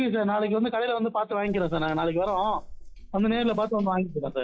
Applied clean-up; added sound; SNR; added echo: classical method log-MMSE.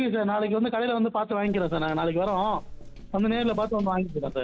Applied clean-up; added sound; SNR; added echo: none; Walk, footsteps; 14 dB; none.